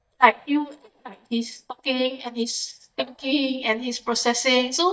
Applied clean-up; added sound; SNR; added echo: neural mask model DeepFilterNet 3.